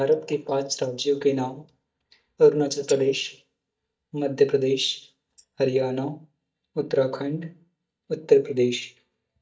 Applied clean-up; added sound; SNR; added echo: neural mask model DeepFilterNet 3.